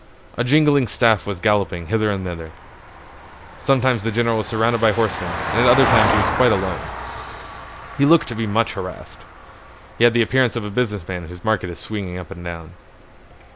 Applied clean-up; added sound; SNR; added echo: none; Vehicle; 8 dB; none.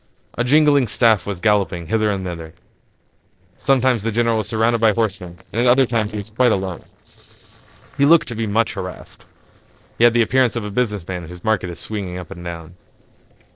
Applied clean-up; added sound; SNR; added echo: neural separator model SepFormer DNS4.